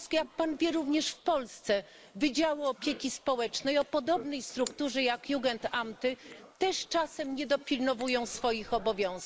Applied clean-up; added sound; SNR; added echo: neural mask model Resemble Enhance denoiser.